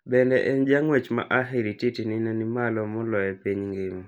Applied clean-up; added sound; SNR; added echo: none; none; none; none.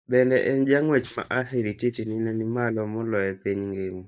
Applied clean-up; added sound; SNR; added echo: neural mask model DeepFilterNet 3.